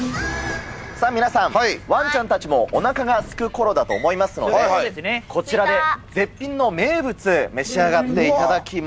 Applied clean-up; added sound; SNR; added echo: none; Subway, metro, underground; 15 dB; none.